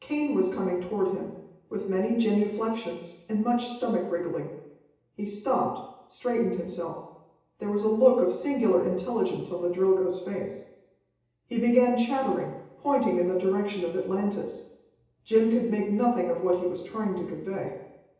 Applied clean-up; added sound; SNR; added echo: none; none; none; reverberation time 0.9 s.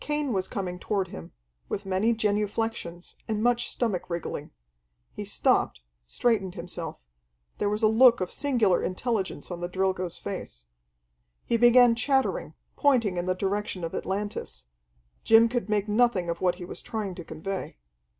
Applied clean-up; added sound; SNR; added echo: none; none; none; none.